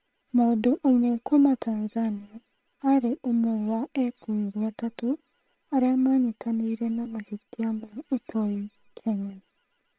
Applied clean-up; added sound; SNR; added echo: neural separator model SepFormer WHAM!.